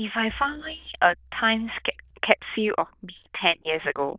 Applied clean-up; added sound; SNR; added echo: neural diffusion model UNIVERSE++.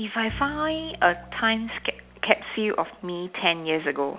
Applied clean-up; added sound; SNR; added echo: none; Bowed string instrument; 18 dB; none.